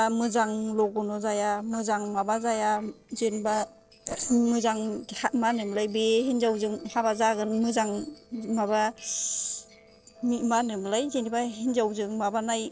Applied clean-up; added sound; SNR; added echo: neural separator model SepFormer DNS4.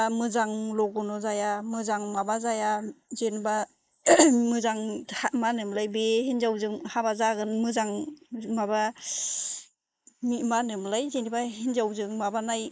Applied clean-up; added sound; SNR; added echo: neural mask model Resemble Enhance denoiser.